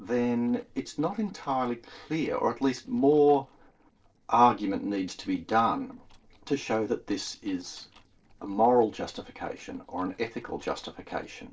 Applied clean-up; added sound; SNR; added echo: neural separator model SepFormer DNS4.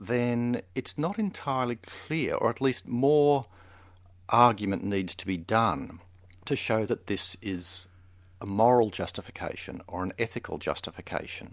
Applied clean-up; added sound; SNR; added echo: none; none; none; none.